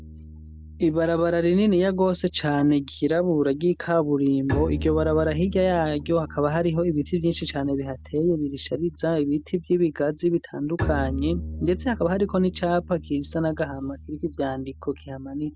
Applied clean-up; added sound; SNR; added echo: none; Bowed string instrument; 12 dB; none.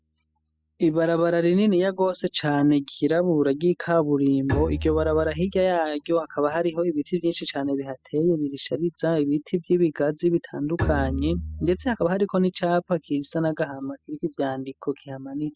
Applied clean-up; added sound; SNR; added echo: classical method spectral subtraction.